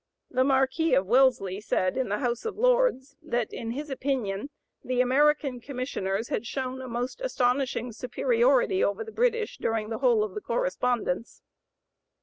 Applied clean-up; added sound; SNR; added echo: none; none; none; none.